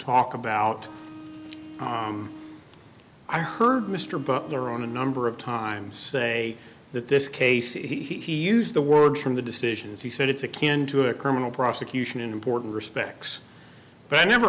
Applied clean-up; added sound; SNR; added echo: none; Bowed string instrument; 17 dB; none.